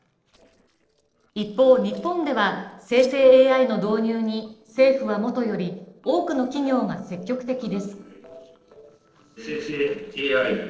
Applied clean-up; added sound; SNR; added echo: neural separator model SepFormer DNS4.